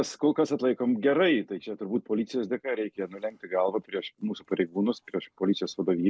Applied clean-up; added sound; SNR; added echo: none; none; none; none.